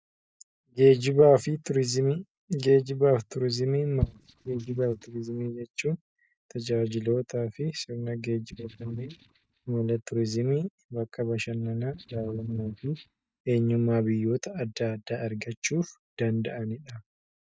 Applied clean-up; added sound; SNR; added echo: neural mask model DeepFilterNet 3.